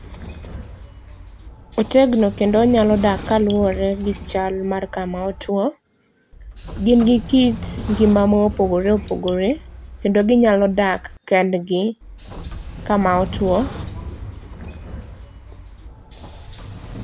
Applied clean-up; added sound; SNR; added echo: none; Sliding door / Train; 13 dB; none.